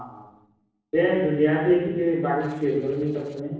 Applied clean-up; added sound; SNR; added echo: neural separator model SepFormer DNS4.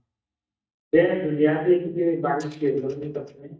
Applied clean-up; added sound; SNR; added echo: neural mask model DeepFilterNet 3.